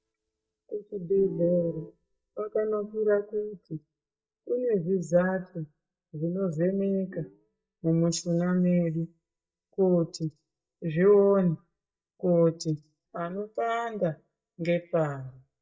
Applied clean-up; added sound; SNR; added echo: neural mask model DeepFilterNet 3.